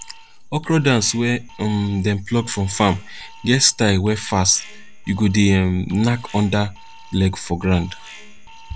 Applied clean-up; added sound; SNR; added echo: none; Alarm; 18 dB; none.